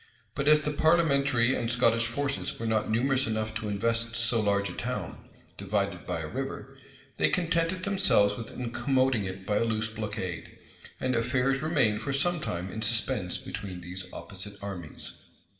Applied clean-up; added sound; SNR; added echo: none; none; none; reverberation time 0.8 s.